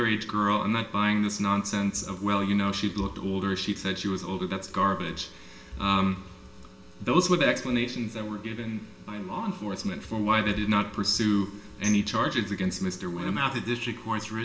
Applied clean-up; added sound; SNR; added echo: none; Tambourine; 16 dB; reverberation time 1.9 s.